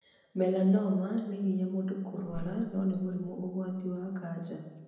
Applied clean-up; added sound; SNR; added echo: none; Whoosh, swoosh, swish; 15 dB; reverberation time 0.9 s.